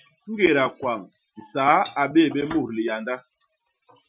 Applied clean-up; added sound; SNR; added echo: classical method Wiener filter.